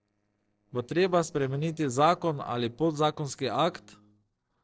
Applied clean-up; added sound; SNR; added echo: neural separator model SepFormer DNS4.